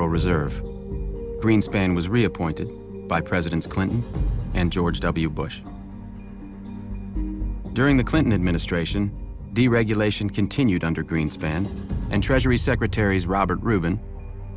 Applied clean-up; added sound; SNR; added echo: none; none; none; none.